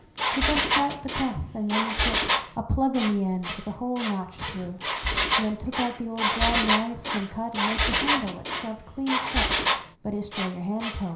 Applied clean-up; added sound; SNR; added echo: none; Engine; -2 dB; reverberation time 0.5 s.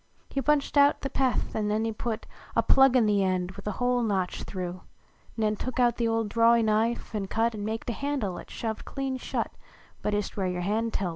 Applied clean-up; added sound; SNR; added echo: none; none; none; none.